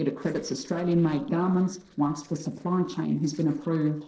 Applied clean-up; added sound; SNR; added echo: neural separator model SepFormer DNS4.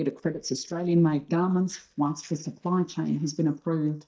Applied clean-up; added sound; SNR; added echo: neural mask model DeepFilterNet 3.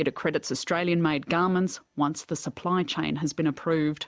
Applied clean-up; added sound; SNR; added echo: none; none; none; none.